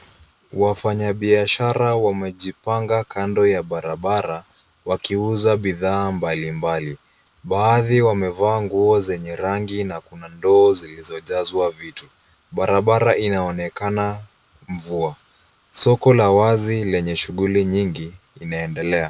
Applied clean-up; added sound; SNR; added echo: none; none; none; none.